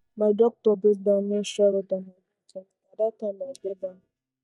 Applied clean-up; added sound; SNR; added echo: neural mask model DeepFilterNet 3.